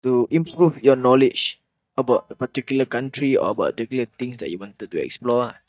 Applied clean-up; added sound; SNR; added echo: neural mask model DeepFilterNet 3.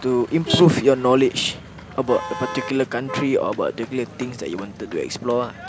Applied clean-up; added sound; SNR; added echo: none; Motor vehicle (road); 12 dB; none.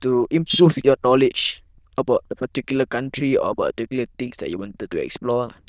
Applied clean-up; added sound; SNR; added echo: neural diffusion model UNIVERSE++.